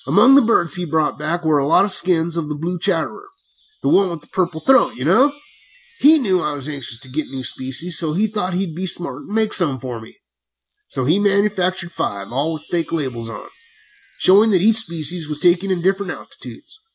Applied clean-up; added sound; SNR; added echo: none; Wind chime; 18 dB; none.